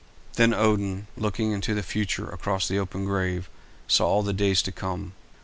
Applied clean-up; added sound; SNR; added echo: none; none; none; none.